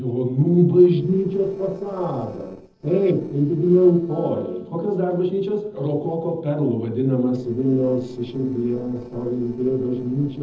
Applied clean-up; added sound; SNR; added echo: neural separator model SepFormer DNS4.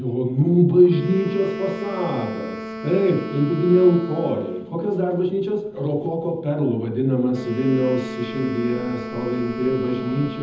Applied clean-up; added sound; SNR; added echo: none; Wind instrument, woodwind instrument; 13 dB; reverberation time 0.8 s.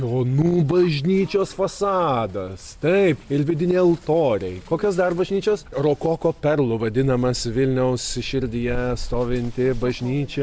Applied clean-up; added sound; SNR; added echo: none; none; none; none.